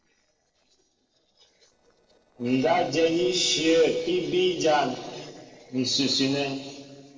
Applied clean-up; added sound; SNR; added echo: neural separator model SepFormer DNS4.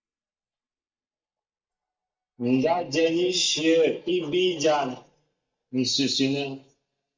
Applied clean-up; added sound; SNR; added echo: neural mask model DeepFilterNet 3.